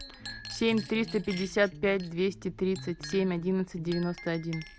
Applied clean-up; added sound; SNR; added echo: none; Electric guitar + Chink, clink; 15 dB; none.